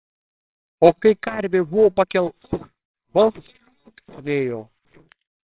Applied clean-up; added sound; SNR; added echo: neural separator model SepFormer WHAMR!.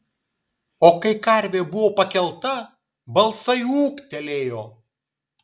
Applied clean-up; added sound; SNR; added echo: none; none; none; none.